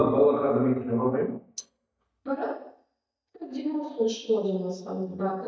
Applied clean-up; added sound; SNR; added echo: neural mask model DeepFilterNet 3.